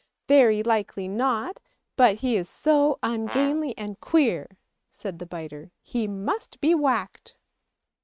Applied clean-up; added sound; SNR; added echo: neural mask model RNNoise.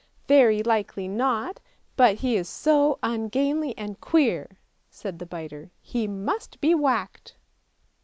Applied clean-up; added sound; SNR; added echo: none; none; none; none.